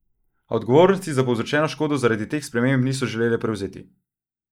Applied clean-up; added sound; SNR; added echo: neural mask model Resemble Enhance denoiser.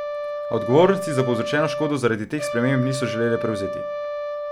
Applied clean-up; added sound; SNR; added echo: none; Brass instrument; 5 dB; none.